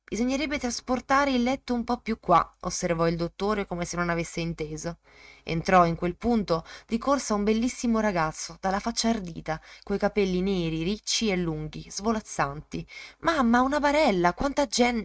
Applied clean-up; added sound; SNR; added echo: neural mask model RNNoise.